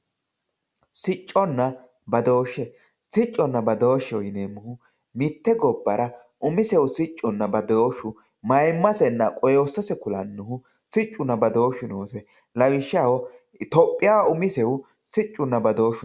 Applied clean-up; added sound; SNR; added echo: none; none; none; none.